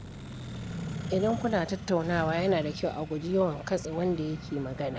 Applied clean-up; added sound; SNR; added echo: none; Accelerating, revving, vroom; 9 dB; none.